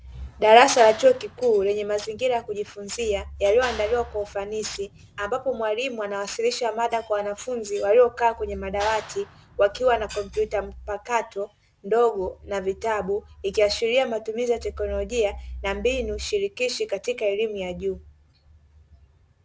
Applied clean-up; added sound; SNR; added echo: none; Clapping; 17 dB; none.